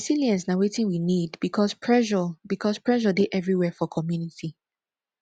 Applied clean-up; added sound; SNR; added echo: none; none; none; none.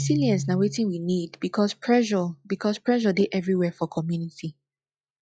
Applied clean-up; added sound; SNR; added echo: classical method log-MMSE.